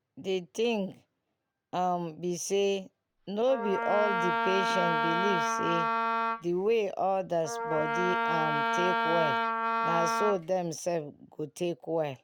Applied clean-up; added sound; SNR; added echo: none; Wind instrument, woodwind instrument; -2 dB; none.